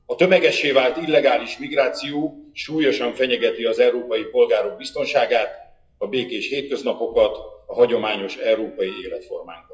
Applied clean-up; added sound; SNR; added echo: classical method WPE with log-MMSE.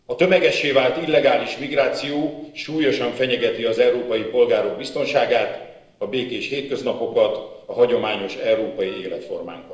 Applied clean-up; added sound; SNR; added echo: neural separator model SepFormer DNS4.